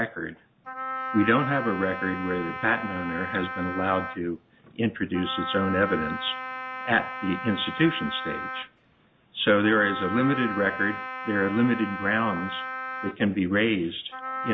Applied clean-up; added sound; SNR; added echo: none; Wind instrument, woodwind instrument; 8 dB; none.